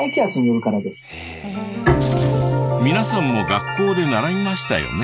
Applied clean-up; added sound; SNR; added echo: none; Bowed string instrument; 4 dB; none.